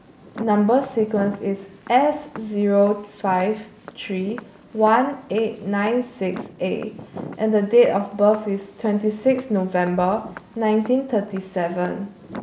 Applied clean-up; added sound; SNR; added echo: none; Walk, footsteps; 19 dB; none.